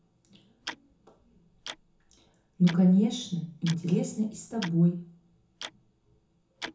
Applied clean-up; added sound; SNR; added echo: none; Tick-tock; 17 dB; reverberation time 0.7 s.